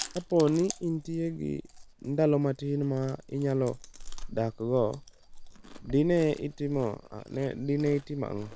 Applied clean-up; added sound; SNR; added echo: none; Chewing, mastication; 14 dB; none.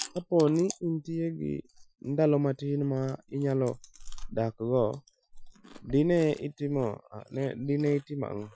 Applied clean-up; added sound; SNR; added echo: classical method Wiener filter.